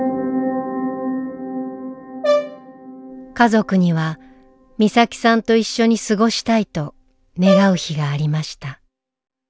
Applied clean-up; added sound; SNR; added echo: none; Brass instrument; 4 dB; none.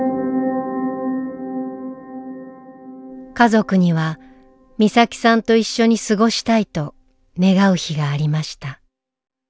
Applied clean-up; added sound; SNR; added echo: none; none; none; none.